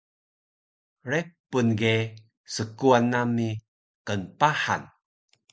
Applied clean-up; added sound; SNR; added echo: none; none; none; none.